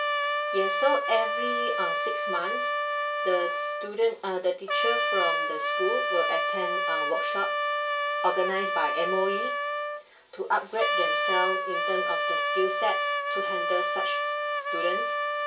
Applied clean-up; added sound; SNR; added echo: none; Trumpet; -3 dB; reverberation time 0.2 s.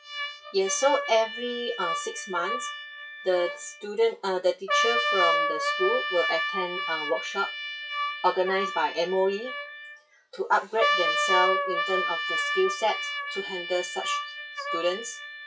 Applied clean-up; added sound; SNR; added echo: classical method WPE with log-MMSE.